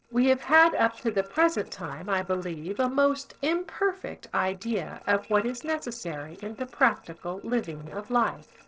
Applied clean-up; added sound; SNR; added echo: neural separator model SepFormer DNS4.